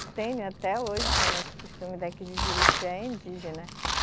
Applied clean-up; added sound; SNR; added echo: none; Domestic sounds, home sounds; -4 dB; none.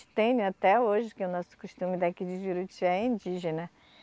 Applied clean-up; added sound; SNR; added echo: none; none; none; none.